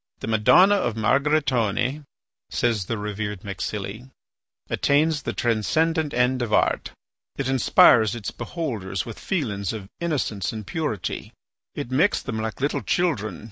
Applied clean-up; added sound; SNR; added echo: none; none; none; none.